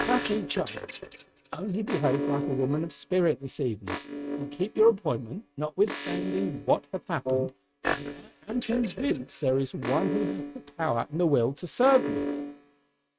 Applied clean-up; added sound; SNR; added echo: neural mask model RNNoise.